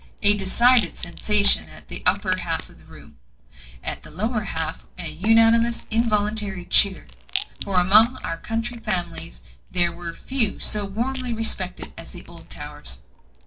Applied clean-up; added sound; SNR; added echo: none; Rattle; 17 dB; reverberation time 0.2 s.